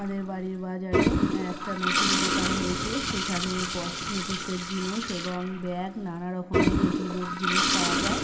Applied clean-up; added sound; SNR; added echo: none; Toilet flush; -4 dB; reverberation time 1.4 s.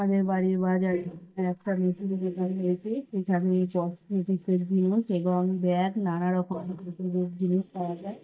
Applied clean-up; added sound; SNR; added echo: neural mask model DeepFilterNet 3.